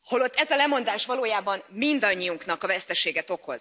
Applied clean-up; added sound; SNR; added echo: none; none; none; none.